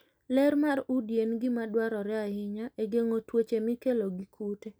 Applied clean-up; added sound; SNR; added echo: none; none; none; none.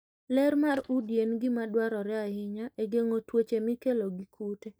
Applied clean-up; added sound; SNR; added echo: neural mask model DeepFilterNet 3.